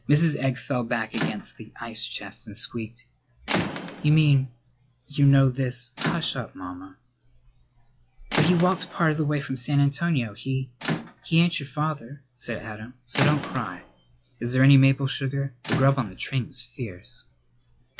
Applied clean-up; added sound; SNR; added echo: classical method log-MMSE.